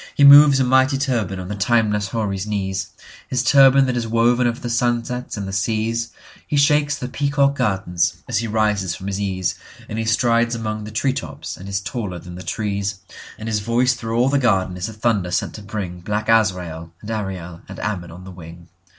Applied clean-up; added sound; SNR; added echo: none; none; none; none.